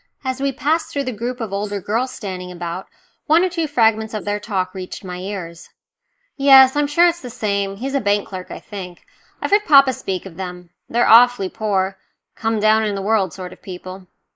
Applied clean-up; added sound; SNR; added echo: neural mask model Resemble Enhance denoiser.